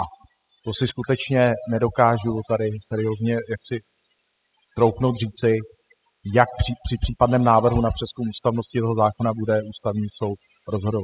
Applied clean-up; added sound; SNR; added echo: classical method spectral subtraction.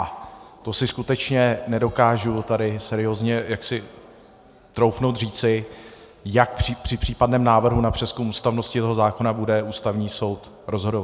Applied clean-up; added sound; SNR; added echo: none; none; none; none.